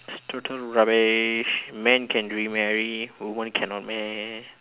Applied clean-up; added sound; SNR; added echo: none; none; none; none.